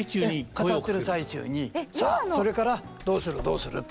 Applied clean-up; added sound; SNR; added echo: none; Door; 19 dB; none.